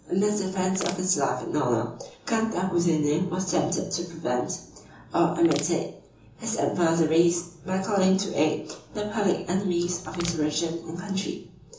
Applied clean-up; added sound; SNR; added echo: none; Crushing; 13 dB; reverberation time 0.6 s.